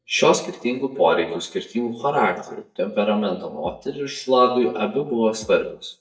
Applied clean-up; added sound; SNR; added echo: neural mask model DeepFilterNet 3.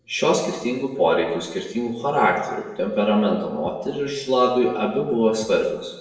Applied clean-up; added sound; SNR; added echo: neural separator model SepFormer DNS4.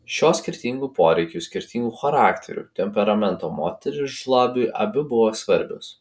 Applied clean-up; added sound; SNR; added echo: none; none; none; none.